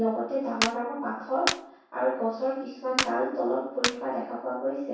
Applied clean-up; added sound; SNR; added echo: none; Clapping; 5 dB; reverberation time 0.7 s.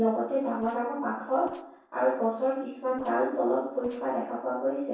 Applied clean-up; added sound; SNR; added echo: neural separator model SepFormer DNS4.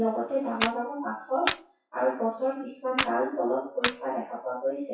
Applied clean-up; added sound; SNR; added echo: classical method WPE with log-MMSE.